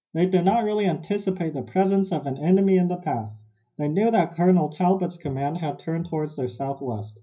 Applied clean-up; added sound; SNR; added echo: none; none; none; reverberation time 0.4 s.